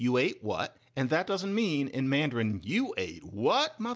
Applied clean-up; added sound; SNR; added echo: none; none; none; none.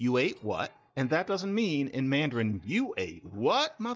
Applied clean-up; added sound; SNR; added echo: neural mask model DeepFilterNet 3.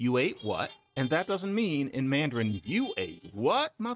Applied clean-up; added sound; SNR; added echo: neural mask model RNNoise.